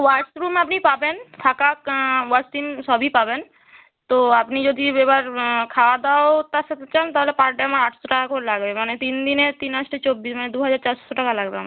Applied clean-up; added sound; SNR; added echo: none; none; none; none.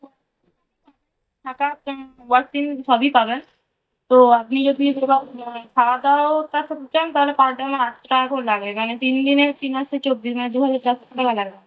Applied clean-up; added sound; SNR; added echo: neural mask model DeepFilterNet 3.